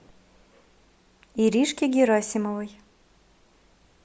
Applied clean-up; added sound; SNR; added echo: none; none; none; none.